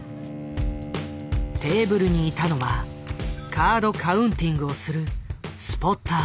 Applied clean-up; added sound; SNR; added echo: none; Bowed string instrument; 15 dB; none.